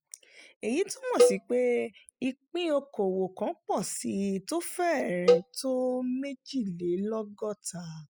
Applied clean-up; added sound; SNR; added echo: classical method spectral subtraction.